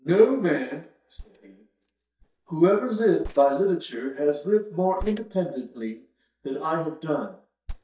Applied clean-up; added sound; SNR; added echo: neural mask model DeepFilterNet 3.